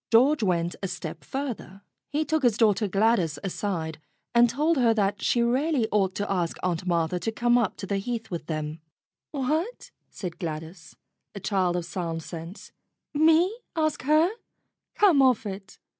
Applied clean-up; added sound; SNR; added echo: none; none; none; none.